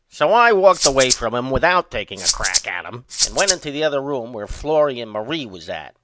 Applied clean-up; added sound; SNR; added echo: none; Rattle (instrument); 1 dB; none.